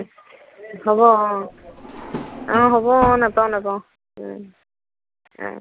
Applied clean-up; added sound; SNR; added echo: none; Drawer open or close; 10 dB; none.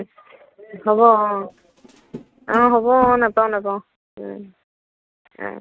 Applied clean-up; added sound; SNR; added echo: neural mask model RNNoise.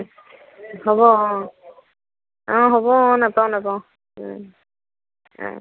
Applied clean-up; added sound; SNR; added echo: none; none; none; none.